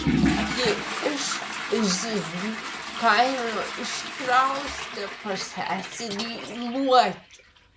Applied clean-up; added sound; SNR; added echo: none; Toilet flush / Water; 4 dB; none.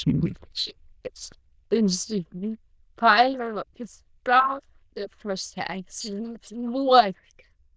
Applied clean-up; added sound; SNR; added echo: neural diffusion model UNIVERSE++.